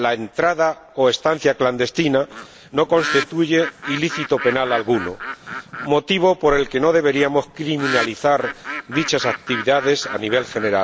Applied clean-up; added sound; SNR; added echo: none; Bird; 10 dB; none.